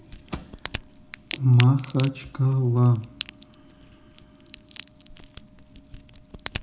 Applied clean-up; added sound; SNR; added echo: none; Crack; 15 dB; reverberation time 0.3 s.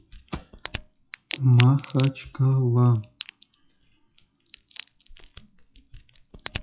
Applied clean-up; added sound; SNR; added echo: classical method WPE with log-MMSE.